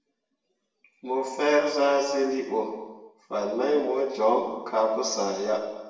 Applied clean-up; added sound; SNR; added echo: none; none; none; reverberation time 1.1 s.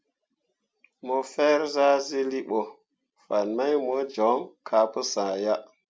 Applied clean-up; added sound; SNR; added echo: none; none; none; none.